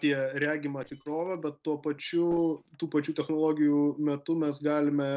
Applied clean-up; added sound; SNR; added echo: neural separator model SepFormer DNS4.